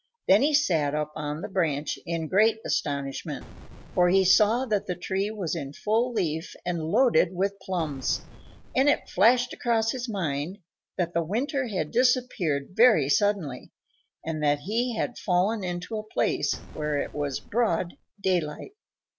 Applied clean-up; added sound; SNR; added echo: none; Boom; 18 dB; none.